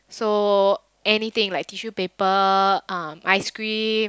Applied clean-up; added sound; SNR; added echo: none; none; none; none.